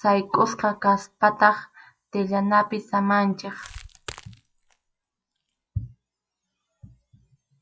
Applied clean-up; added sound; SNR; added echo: classical method log-MMSE.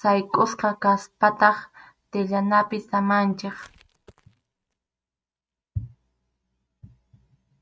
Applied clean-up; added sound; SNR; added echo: neural mask model RNNoise.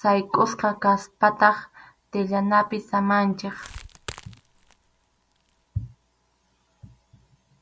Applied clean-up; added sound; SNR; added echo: none; Crackle; 19 dB; none.